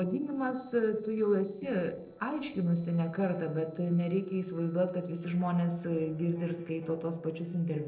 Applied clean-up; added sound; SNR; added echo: neural separator model SepFormer DNS4.